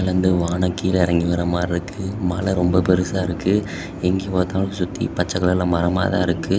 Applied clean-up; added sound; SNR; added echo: none; Motor vehicle (road); 17 dB; none.